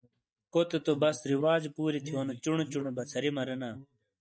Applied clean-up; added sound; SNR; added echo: neural mask model DeepFilterNet 3.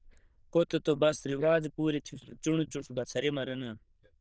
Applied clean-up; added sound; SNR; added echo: neural diffusion model UNIVERSE++.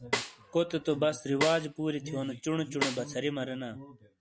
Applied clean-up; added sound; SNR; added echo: none; Snare drum; 7 dB; none.